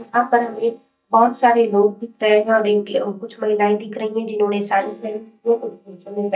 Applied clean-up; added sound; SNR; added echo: neural mask model DeepFilterNet 3.